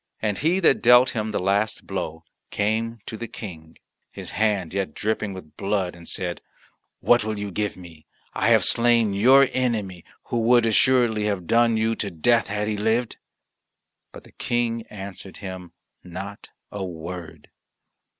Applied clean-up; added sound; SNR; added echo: none; none; none; none.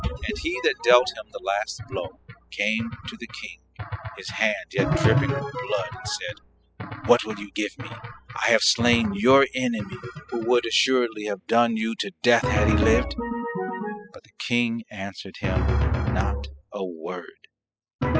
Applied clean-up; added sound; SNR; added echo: classical method spectral subtraction.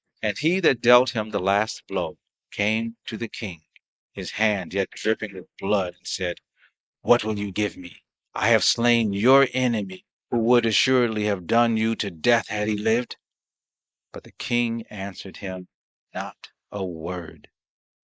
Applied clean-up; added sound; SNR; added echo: neural mask model Resemble Enhance denoiser.